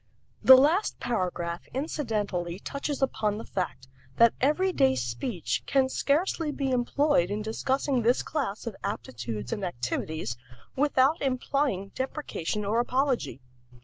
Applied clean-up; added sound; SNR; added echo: none; none; none; none.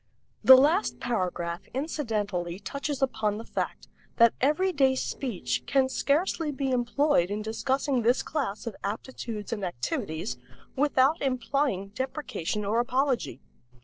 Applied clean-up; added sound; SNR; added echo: neural separator model SepFormer DNS4.